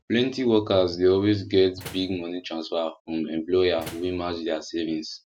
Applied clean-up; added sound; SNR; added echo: none; Slam; 20 dB; none.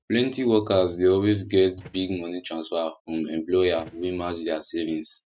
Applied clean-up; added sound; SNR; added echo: neural mask model RNNoise.